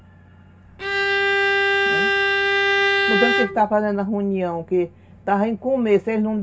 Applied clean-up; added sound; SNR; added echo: none; Bowed string instrument; -4 dB; reverberation time 0.2 s.